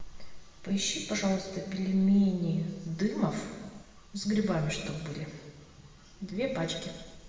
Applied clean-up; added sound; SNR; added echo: none; none; none; reverberation time 1.3 s.